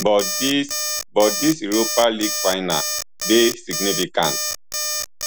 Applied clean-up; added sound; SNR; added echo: none; Alarm; 5 dB; none.